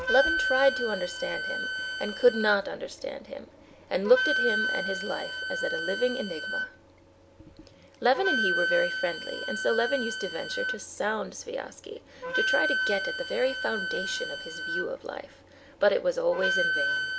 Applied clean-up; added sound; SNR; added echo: none; Wind instrument, woodwind instrument; 2 dB; none.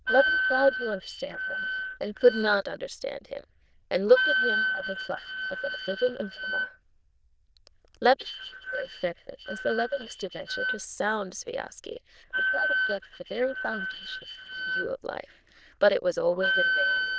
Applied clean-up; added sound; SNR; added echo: neural diffusion model UNIVERSE++.